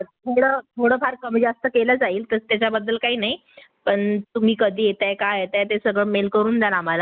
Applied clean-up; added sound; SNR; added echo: none; none; none; none.